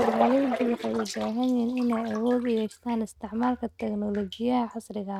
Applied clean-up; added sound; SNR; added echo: neural mask model RNNoise.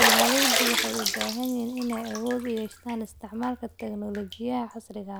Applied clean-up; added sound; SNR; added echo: none; Bathtub (filling or washing); -2 dB; none.